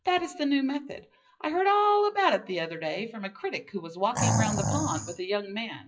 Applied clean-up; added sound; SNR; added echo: classical method WPE with log-MMSE.